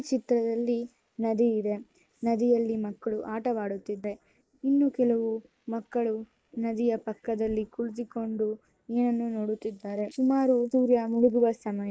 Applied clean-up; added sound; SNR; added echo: neural mask model Resemble Enhance denoiser.